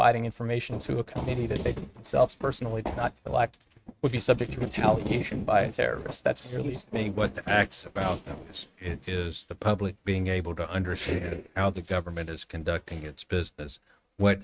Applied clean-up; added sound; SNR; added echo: neural mask model RNNoise.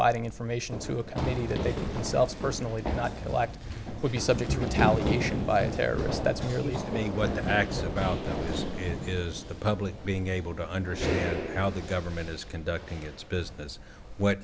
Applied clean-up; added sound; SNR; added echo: none; Run; 3 dB; none.